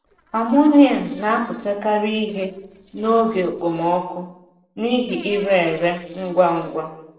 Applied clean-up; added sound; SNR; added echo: neural separator model SepFormer DNS4.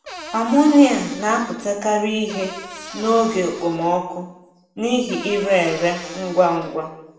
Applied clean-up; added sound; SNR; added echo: none; Cupboard open or close / Door; 16 dB; reverberation time 0.8 s.